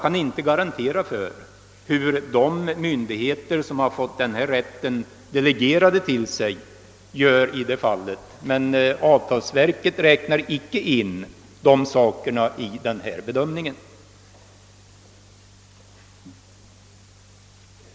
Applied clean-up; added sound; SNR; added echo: none; none; none; none.